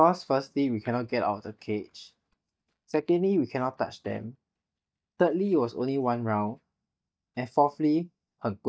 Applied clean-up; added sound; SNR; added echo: neural mask model DeepFilterNet 3.